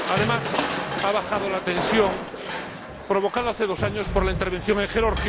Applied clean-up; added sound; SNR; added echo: none; Crushing; 3 dB; none.